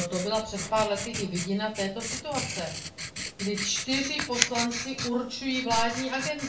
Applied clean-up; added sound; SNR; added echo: none; Writing; 5 dB; reverberation time 0.3 s.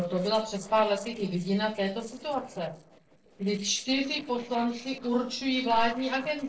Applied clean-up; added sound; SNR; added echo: neural separator model SepFormer DNS4.